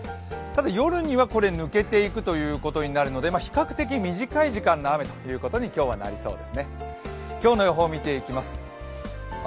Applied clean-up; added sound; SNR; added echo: none; none; none; none.